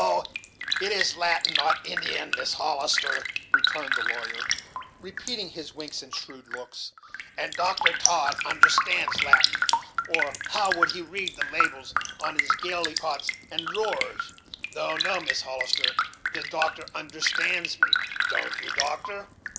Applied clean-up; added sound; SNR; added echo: none; Raindrop; -3 dB; none.